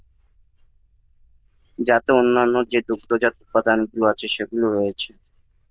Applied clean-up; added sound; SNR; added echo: neural diffusion model UNIVERSE++.